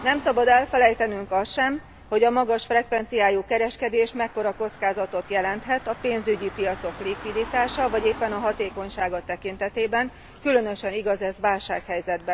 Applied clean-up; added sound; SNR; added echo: none; Engine / Car; 18 dB; none.